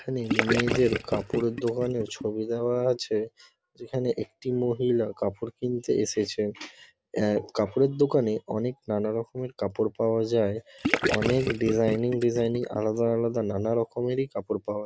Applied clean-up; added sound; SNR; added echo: none; Gurgling / Liquid; 3 dB; none.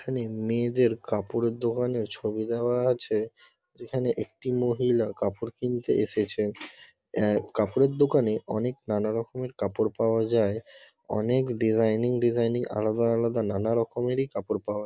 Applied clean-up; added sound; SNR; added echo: none; none; none; none.